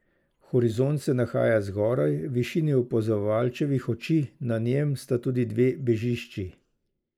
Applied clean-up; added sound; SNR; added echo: neural mask model Resemble Enhance denoiser.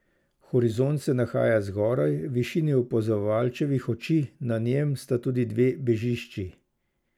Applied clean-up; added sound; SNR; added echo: none; none; none; none.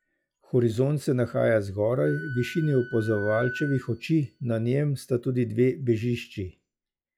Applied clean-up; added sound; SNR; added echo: classical method log-MMSE.